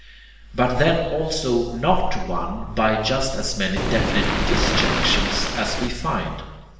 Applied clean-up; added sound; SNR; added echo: none; Waves, surf; -1 dB; reverberation time 1.1 s.